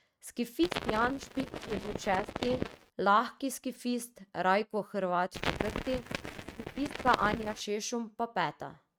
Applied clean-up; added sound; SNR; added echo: neural mask model RNNoise.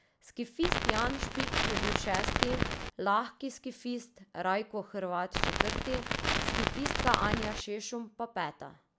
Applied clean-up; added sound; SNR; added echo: none; Crackle; -4 dB; none.